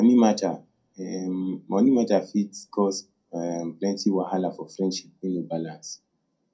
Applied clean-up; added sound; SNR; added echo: none; none; none; reverberation time 0.2 s.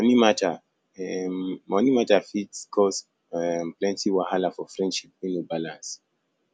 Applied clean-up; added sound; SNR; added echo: none; none; none; none.